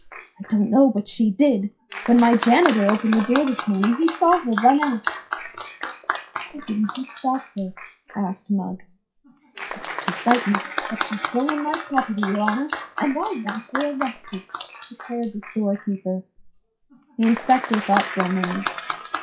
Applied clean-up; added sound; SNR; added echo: classical method WPE with log-MMSE.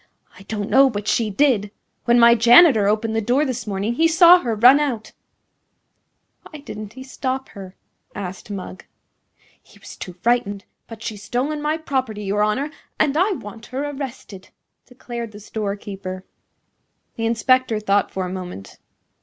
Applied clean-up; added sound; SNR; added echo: none; none; none; none.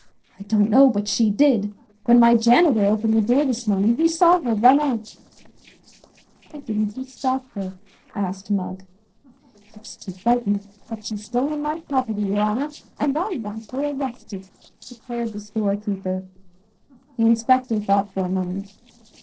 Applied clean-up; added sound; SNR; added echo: neural separator model SepFormer DNS4.